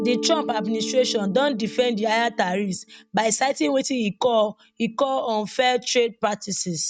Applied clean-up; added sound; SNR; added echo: neural mask model RNNoise.